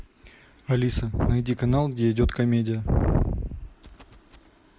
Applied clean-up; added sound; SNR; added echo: none; none; none; none.